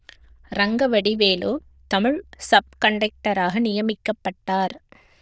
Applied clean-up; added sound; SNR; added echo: neural diffusion model UNIVERSE++.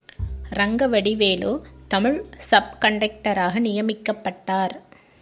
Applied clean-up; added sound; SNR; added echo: none; Bowed string instrument; 16 dB; none.